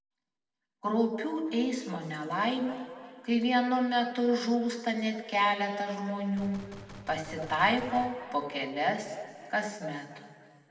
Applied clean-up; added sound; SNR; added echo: none; Gunshot, gunfire; 18 dB; reverberation time 2.0 s.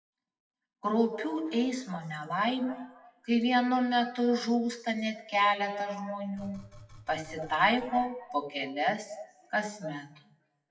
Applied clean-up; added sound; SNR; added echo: classical method WPE with log-MMSE.